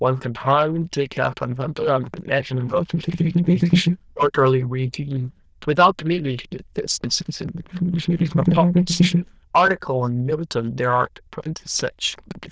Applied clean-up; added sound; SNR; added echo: neural diffusion model UNIVERSE++.